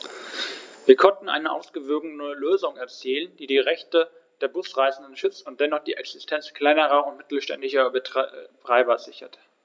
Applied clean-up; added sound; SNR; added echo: none; none; none; none.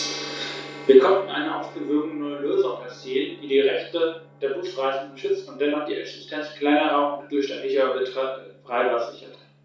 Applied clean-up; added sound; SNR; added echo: none; Gong; 18 dB; reverberation time 0.4 s.